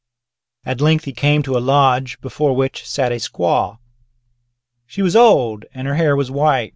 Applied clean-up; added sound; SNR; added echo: none; none; none; none.